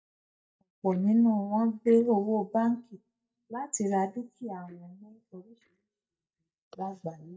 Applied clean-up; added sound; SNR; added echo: neural mask model DeepFilterNet 3.